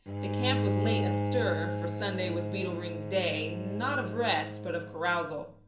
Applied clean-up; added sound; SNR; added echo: none; Bowed string instrument; 2 dB; reverberation time 0.6 s.